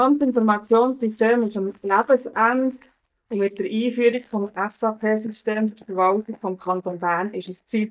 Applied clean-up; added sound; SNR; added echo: neural mask model DeepFilterNet 3.